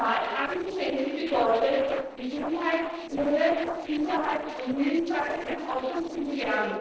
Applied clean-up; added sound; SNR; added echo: neural separator model SepFormer DNS4.